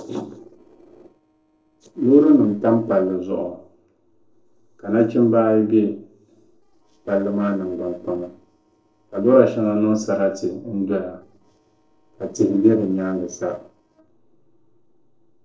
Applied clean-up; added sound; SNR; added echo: neural separator model SepFormer DNS4.